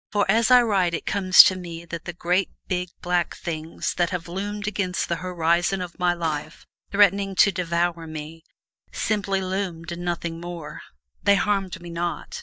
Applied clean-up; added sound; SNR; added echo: neural mask model DeepFilterNet 3.